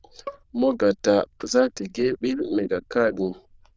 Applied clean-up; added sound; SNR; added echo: neural diffusion model UNIVERSE++.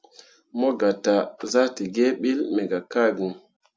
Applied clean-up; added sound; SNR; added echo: none; none; none; none.